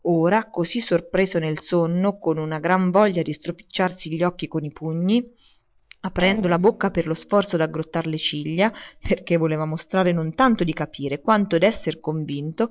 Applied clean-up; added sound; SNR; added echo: neural separator model SepFormer DNS4.